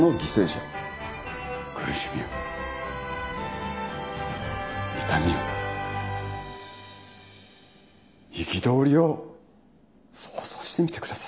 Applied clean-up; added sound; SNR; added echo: none; none; none; none.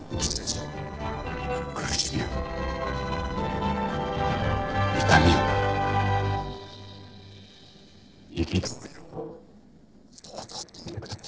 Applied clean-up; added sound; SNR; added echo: neural separator model SepFormer DNS4.